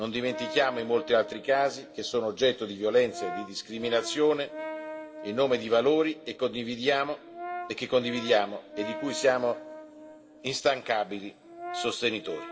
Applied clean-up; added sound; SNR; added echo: none; Brass instrument; 13 dB; reverberation time 1.6 s.